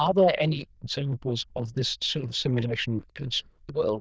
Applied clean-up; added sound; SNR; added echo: neural diffusion model UNIVERSE++.